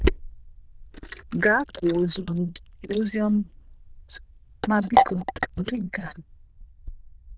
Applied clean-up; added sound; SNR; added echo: neural diffusion model UNIVERSE++.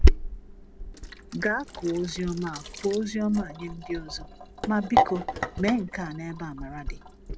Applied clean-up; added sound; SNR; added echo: none; Sink (filling or washing); -3 dB; none.